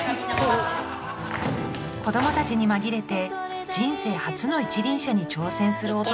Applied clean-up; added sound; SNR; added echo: none; none; none; none.